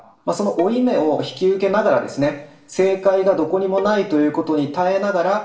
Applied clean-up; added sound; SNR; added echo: none; Bowed string instrument; 20 dB; reverberation time 0.7 s.